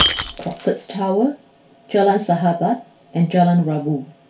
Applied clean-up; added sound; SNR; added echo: none; Shatter; 9 dB; reverberation time 0.3 s.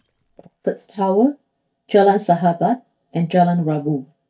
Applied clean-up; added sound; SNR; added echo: neural mask model DeepFilterNet 3.